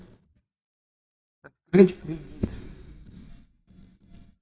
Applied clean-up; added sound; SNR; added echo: neural mask model DeepFilterNet 3.